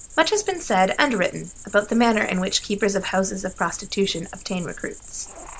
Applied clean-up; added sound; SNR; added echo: none; Cricket; 17 dB; none.